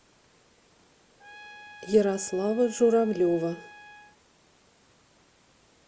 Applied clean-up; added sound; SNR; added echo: none; Trumpet; 20 dB; none.